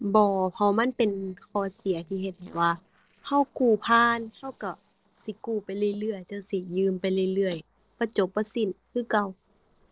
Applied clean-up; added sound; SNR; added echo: neural separator model SepFormer DNS4.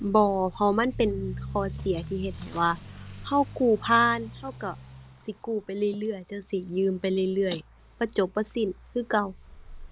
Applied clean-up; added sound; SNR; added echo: none; Accelerating, revving, vroom / Motor vehicle (road); 14 dB; none.